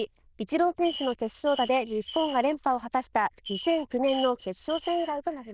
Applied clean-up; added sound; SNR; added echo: neural diffusion model UNIVERSE++.